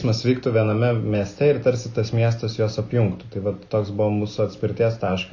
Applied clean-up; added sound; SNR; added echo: none; none; none; none.